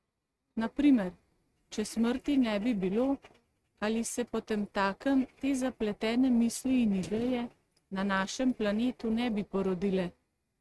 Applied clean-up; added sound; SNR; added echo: neural mask model RNNoise.